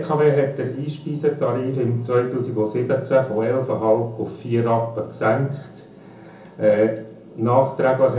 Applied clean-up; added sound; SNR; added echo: none; none; none; reverberation time 0.6 s.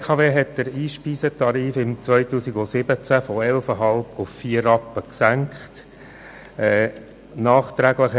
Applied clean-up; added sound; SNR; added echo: none; none; none; none.